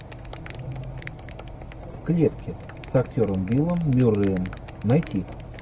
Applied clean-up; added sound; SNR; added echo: none; Clapping + Piano; 16 dB; none.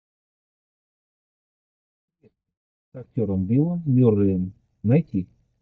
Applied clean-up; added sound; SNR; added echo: neural mask model DeepFilterNet 3.